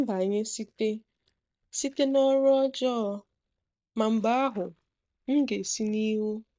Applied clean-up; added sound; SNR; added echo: neural mask model DeepFilterNet 3.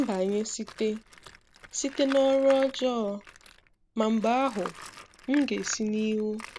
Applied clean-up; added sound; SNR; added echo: none; Tools; 17 dB; none.